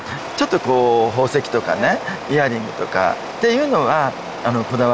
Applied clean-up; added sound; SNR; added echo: none; none; none; none.